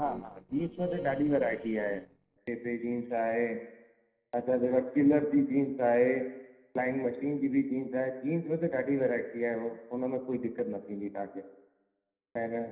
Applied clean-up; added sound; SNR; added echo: neural separator model SepFormer DNS4.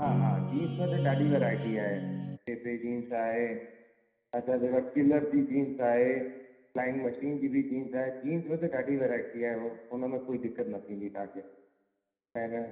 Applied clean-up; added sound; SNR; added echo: none; Guitar; -1 dB; reverberation time 0.9 s.